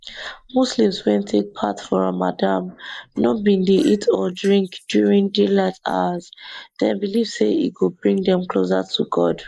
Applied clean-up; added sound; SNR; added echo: neural mask model Resemble Enhance denoiser.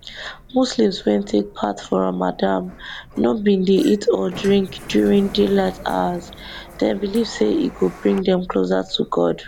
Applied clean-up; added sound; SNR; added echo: none; Sliding door; 19 dB; none.